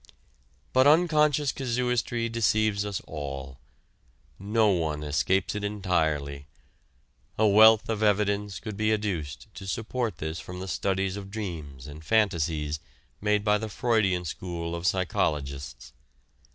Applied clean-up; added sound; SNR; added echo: none; none; none; none.